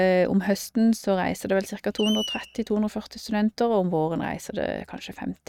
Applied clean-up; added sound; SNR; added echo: neural mask model RNNoise.